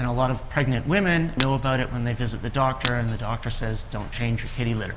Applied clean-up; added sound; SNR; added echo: none; Shatter; 8 dB; none.